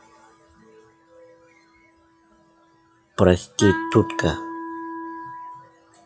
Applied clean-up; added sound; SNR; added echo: classical method log-MMSE.